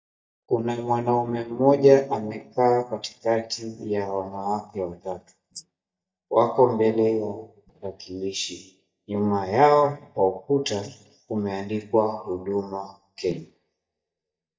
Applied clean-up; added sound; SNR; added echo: neural mask model DeepFilterNet 3.